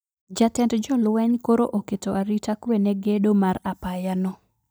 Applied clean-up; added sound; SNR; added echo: neural mask model DeepFilterNet 3.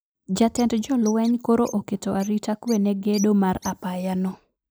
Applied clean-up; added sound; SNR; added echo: neural mask model Resemble Enhance denoiser.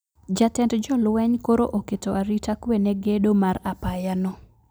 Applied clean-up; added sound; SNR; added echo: none; none; none; none.